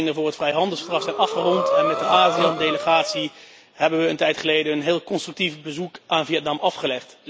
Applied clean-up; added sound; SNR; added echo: none; Breathing; 2 dB; none.